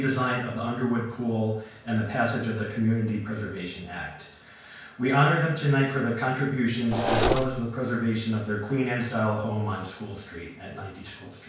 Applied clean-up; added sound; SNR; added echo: none; Mechanisms; -1 dB; reverberation time 0.5 s.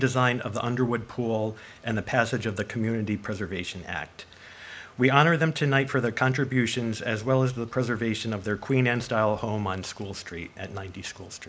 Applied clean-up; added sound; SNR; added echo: none; none; none; none.